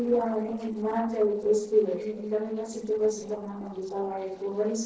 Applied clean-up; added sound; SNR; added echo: neural separator model SepFormer DNS4.